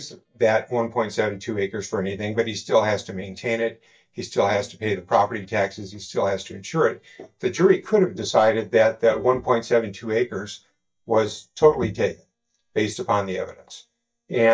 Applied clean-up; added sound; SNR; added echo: neural mask model DeepFilterNet 3.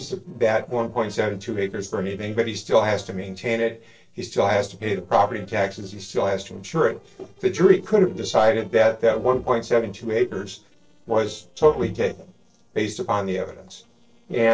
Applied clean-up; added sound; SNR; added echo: neural separator model SepFormer DNS4.